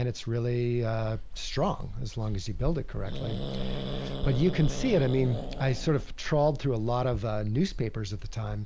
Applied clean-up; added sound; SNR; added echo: none; Growling; 5 dB; none.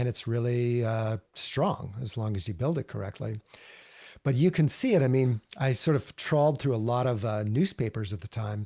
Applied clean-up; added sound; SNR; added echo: none; none; none; none.